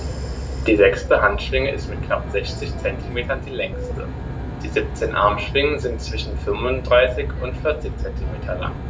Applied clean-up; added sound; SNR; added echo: none; Aircraft; 5 dB; reverberation time 0.2 s.